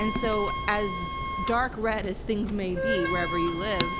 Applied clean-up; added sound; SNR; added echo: none; Clock + Wind instrument, woodwind instrument; 2 dB; none.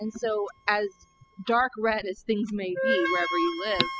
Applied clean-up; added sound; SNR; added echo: classical method spectral subtraction.